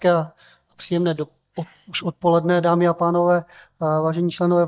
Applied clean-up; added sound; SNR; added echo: neural mask model DeepFilterNet 3.